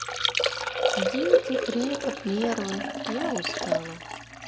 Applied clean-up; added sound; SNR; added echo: none; Liquid; -4 dB; none.